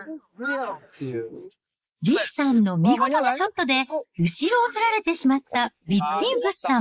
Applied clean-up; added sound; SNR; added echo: neural mask model Resemble Enhance denoiser.